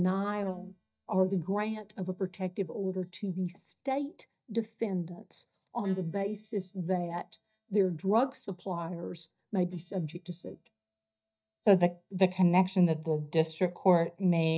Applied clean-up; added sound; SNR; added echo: neural mask model DeepFilterNet 3.